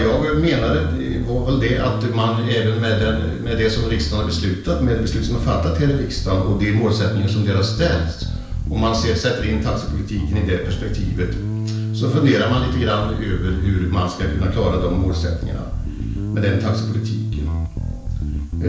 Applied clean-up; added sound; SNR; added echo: none; Bass guitar; 2 dB; reverberation time 0.5 s.